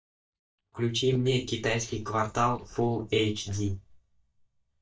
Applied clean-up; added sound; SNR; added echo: neural mask model DeepFilterNet 3.